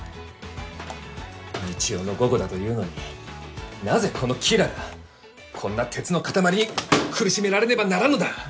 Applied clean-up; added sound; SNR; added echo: none; none; none; none.